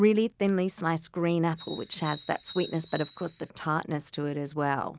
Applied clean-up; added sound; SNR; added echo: none; Bird; 14 dB; none.